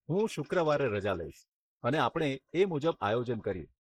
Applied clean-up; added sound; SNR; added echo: neural mask model Resemble Enhance denoiser.